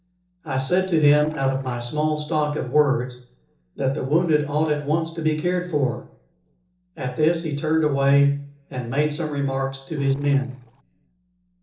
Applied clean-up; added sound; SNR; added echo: neural separator model SepFormer DNS4.